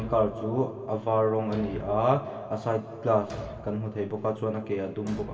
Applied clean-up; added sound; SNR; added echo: none; Thump, thud; 18 dB; reverberation time 2.4 s.